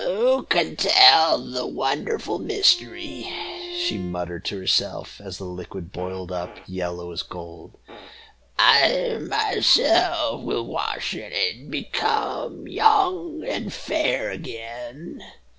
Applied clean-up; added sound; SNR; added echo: none; Bowed string instrument + Fart; 16 dB; none.